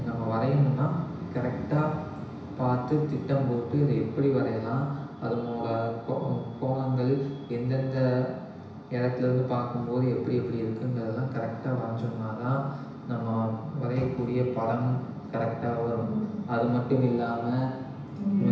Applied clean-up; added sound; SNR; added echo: none; none; none; reverberation time 1.0 s.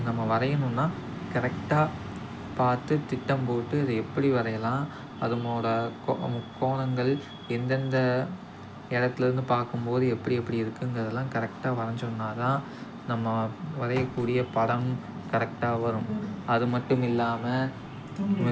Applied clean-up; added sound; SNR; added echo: none; none; none; none.